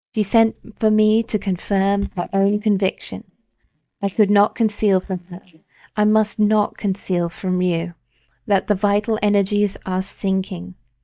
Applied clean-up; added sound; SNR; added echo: neural mask model DeepFilterNet 3.